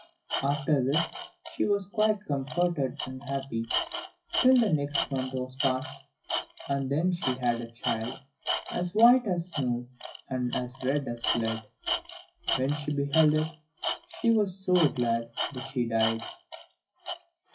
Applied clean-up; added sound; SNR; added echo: classical method WPE with log-MMSE.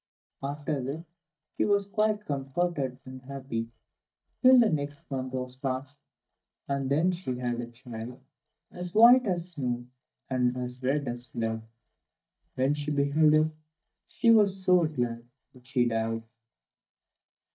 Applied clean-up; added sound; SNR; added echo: neural mask model DeepFilterNet 3.